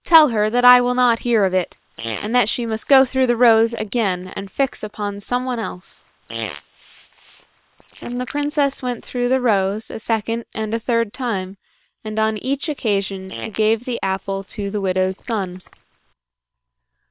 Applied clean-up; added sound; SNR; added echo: neural separator model SepFormer WHAM!.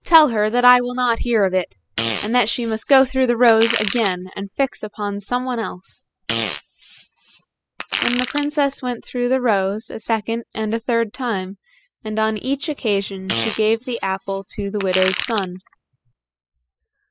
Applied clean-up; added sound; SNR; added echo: classical method spectral subtraction.